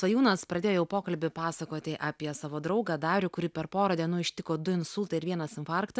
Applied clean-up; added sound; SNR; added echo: none; none; none; none.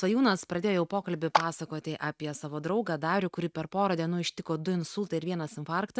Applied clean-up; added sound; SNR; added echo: neural mask model RNNoise.